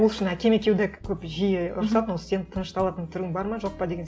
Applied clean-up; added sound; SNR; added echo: none; none; none; none.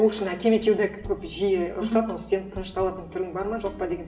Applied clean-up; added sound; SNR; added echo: none; none; none; reverberation time 0.8 s.